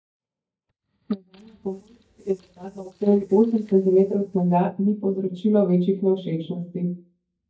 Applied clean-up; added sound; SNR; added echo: neural mask model DeepFilterNet 3.